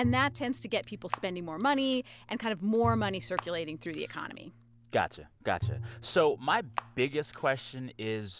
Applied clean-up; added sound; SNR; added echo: none; Bowed string instrument + Camera; 10 dB; none.